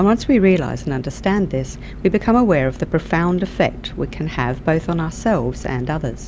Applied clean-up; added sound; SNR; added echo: none; Engine; 16 dB; none.